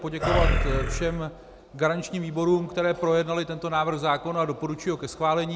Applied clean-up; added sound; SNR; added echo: none; Animal; -2 dB; none.